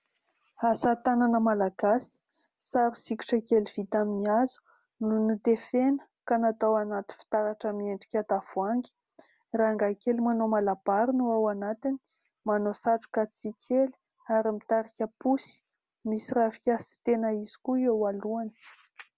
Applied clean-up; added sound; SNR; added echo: none; none; none; none.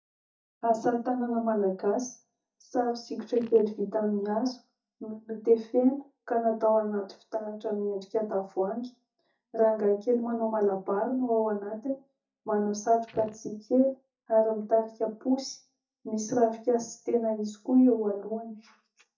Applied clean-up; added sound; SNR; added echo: neural mask model DeepFilterNet 3.